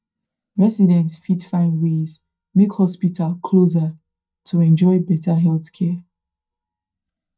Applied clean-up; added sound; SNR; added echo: neural mask model DeepFilterNet 3.